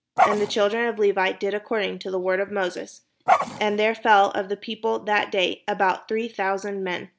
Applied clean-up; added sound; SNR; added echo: none; Dog; 0 dB; none.